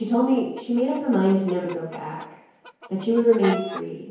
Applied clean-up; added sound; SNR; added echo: none; Chicken, rooster; 15 dB; reverberation time 1.0 s.